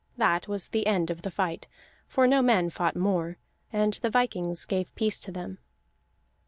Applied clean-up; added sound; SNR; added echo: none; none; none; none.